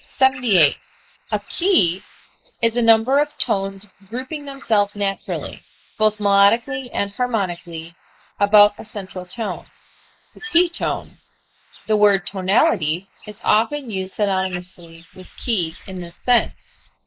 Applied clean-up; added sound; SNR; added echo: neural mask model Resemble Enhance denoiser.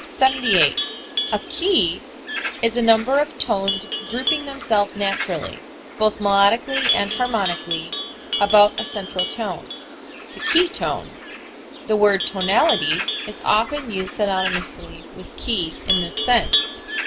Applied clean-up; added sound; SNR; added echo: none; Bird + Livestock, farm animals, working animals; 6 dB; none.